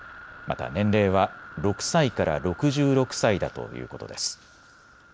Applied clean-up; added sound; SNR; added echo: none; none; none; none.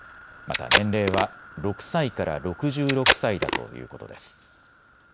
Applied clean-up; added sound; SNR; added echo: none; Packing tape, duct tape; -3 dB; none.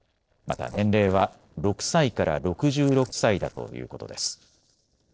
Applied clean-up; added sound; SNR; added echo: neural separator model SepFormer DNS4.